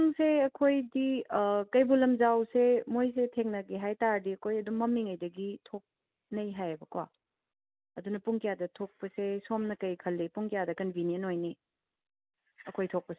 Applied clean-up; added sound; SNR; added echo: none; none; none; none.